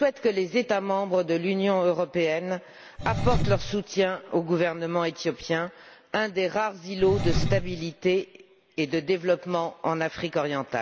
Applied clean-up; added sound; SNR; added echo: none; Engine; 7 dB; none.